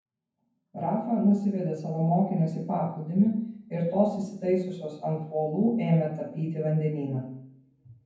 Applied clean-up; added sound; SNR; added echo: none; none; none; reverberation time 0.9 s.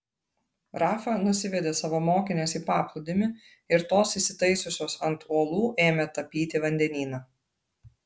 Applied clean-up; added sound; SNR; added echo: none; none; none; none.